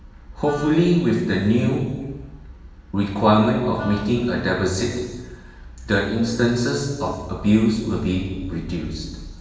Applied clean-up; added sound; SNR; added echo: none; Wind instrument, woodwind instrument; 16 dB; reverberation time 1.3 s.